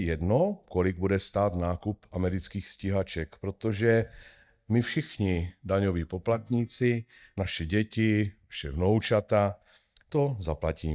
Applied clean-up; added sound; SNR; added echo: neural mask model DeepFilterNet 3.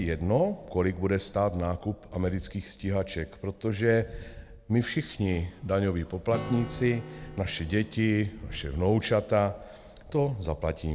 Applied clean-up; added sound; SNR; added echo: none; Acoustic guitar + Wind; 17 dB; none.